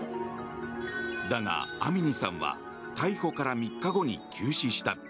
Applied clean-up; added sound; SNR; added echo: none; none; none; none.